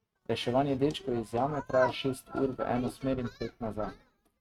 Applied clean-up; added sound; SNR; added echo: neural mask model RNNoise.